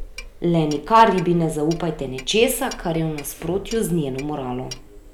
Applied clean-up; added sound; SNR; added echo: none; Clock; 16 dB; none.